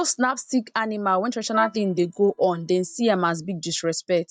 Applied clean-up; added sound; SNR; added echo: neural mask model DeepFilterNet 3.